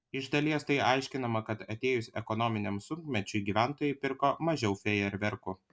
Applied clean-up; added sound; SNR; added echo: none; none; none; none.